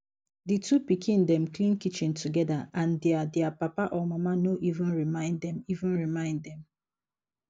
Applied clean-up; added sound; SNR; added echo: none; none; none; none.